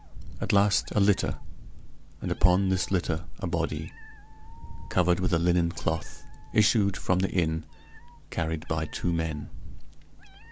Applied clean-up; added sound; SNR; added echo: none; Meow; 10 dB; none.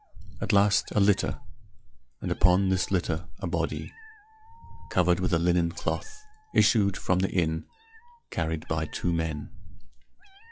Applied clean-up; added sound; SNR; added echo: classical method log-MMSE.